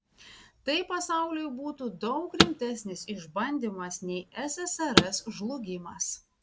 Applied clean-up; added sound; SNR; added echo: none; Car; -1 dB; none.